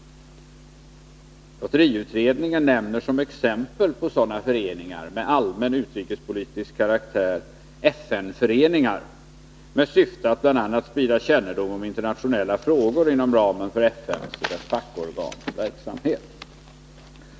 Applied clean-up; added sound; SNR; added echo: none; none; none; none.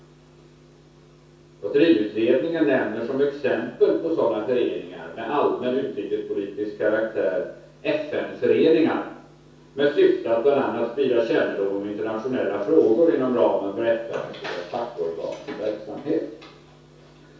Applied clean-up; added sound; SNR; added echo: none; none; none; reverberation time 0.6 s.